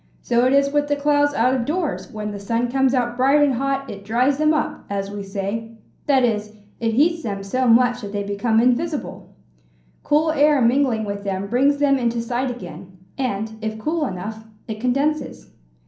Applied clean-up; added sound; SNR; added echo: none; none; none; reverberation time 0.6 s.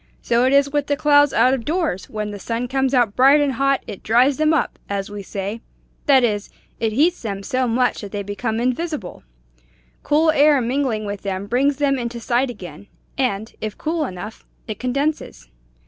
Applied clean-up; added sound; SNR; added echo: none; none; none; none.